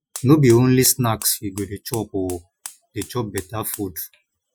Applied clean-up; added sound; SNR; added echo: classical method Wiener filter.